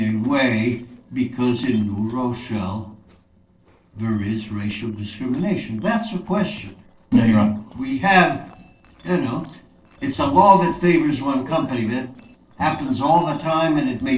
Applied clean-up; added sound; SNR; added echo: neural separator model SepFormer DNS4.